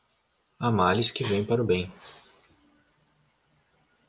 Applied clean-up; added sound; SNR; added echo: none; none; none; none.